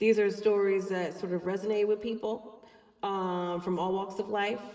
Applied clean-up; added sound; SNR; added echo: none; none; none; reverberation time 1.6 s.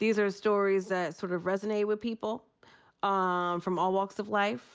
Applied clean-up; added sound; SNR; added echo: none; none; none; none.